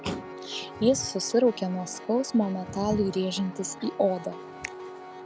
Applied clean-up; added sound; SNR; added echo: none; Piano; 14 dB; none.